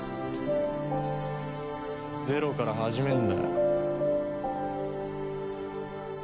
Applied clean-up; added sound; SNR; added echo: none; Wind instrument, woodwind instrument; 16 dB; none.